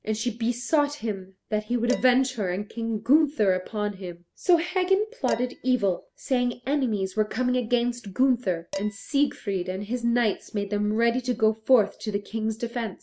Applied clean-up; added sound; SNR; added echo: none; Dishes, pots, and pans; 18 dB; none.